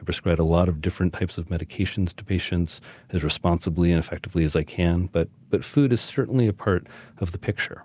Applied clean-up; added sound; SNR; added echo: none; none; none; none.